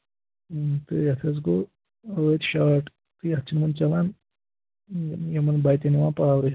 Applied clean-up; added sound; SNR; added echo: none; none; none; none.